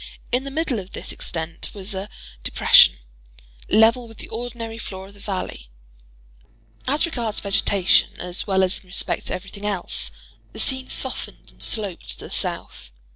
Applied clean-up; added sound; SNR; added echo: neural separator model SepFormer DNS4.